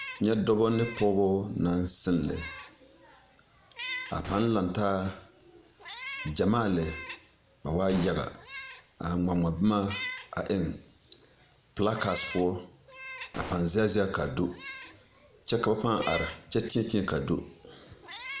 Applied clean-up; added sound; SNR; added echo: none; Meow + Gunshot, gunfire; 14 dB; none.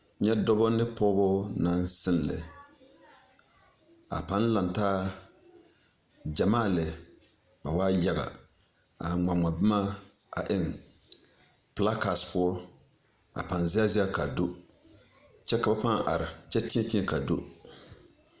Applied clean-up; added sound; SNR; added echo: none; none; none; none.